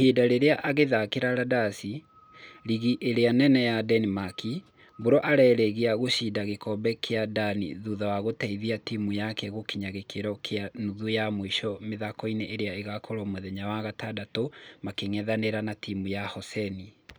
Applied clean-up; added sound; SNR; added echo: none; none; none; none.